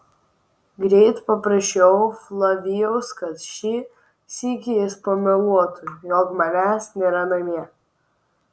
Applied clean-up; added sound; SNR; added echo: none; none; none; none.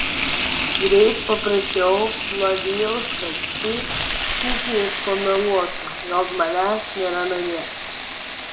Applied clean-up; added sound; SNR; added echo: none; Frying (food); 1 dB; reverberation time 0.6 s.